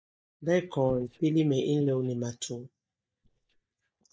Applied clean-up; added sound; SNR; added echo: neural mask model DeepFilterNet 3.